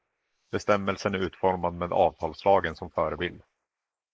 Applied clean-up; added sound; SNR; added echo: neural mask model Resemble Enhance denoiser.